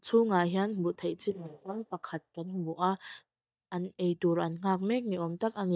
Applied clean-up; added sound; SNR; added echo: neural mask model DeepFilterNet 3.